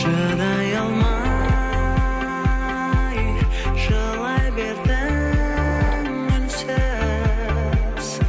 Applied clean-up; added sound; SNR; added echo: none; Subway, metro, underground / Door; 20 dB; none.